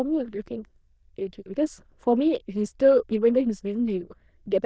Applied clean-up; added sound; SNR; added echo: neural diffusion model UNIVERSE++.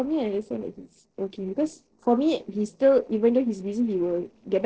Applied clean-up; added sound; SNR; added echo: neural separator model SepFormer DNS4.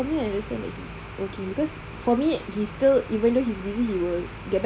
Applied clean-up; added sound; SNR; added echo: none; none; none; none.